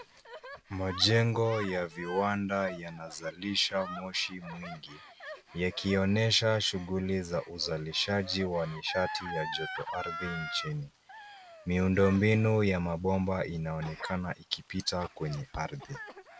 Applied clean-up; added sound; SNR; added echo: none; Gasp; 14 dB; none.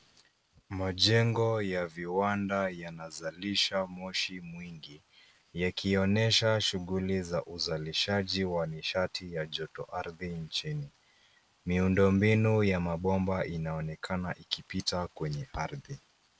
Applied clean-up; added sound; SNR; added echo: none; none; none; none.